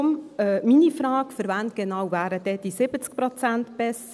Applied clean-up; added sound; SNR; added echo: none; none; none; none.